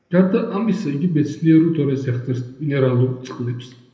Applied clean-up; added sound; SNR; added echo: none; none; none; reverberation time 0.7 s.